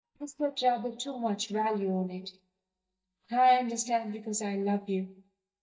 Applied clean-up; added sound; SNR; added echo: neural mask model DeepFilterNet 3.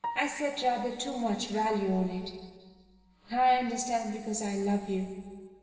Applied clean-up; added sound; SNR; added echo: none; Piano; 16 dB; reverberation time 1.9 s.